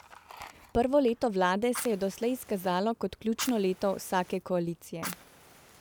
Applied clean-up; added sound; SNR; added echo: none; Fire; 17 dB; none.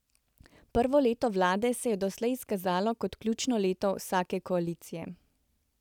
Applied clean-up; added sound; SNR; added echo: none; none; none; none.